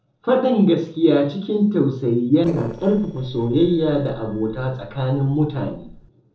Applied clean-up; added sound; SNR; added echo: neural separator model SepFormer DNS4.